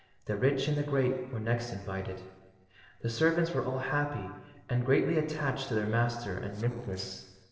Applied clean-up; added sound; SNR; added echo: neural separator model SepFormer DNS4.